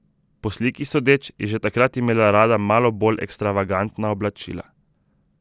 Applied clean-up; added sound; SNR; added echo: none; none; none; none.